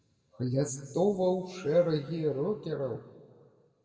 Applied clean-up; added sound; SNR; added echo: none; none; none; reverberation time 1.5 s.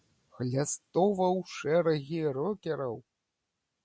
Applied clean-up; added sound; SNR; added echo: none; none; none; none.